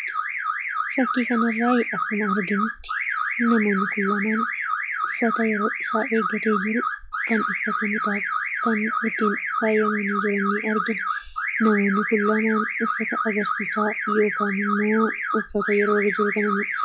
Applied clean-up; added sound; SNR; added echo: classical method log-MMSE.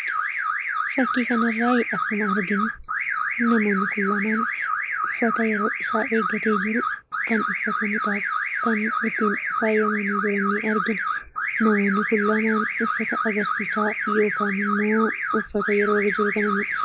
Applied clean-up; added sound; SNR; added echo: neural mask model Resemble Enhance denoiser.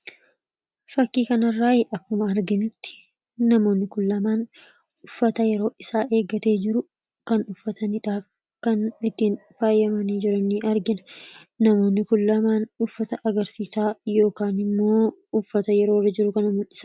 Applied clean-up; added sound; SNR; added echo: none; none; none; none.